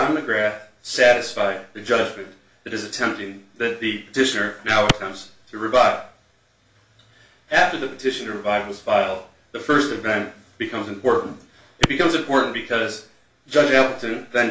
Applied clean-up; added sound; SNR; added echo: none; Clapping; -1 dB; reverberation time 0.4 s.